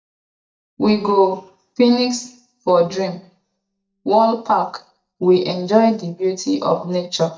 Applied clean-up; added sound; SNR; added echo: neural mask model DeepFilterNet 3.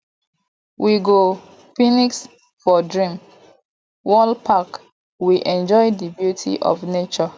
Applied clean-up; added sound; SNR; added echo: none; none; none; none.